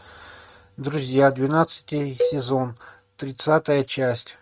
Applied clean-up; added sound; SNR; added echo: neural mask model RNNoise.